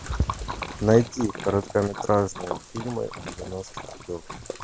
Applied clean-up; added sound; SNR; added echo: none; Splash, splatter; 11 dB; none.